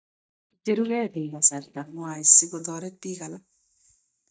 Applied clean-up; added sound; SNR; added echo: neural mask model DeepFilterNet 3.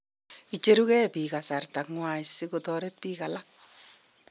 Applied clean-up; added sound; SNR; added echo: none; none; none; none.